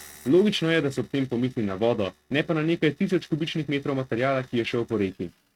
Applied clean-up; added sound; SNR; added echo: neural mask model RNNoise.